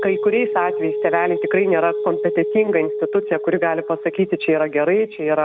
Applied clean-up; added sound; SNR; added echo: none; Telephone; 6 dB; none.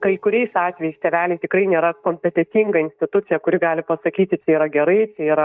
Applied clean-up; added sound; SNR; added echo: neural mask model DeepFilterNet 3.